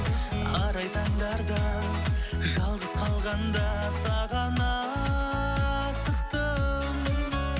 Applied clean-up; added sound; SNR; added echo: none; none; none; none.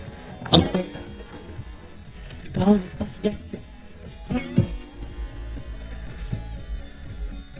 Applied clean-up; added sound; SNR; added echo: neural mask model DeepFilterNet 3.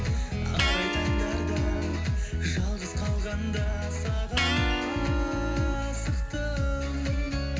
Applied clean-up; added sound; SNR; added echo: none; Electric guitar; 5 dB; reverberation time 1.4 s.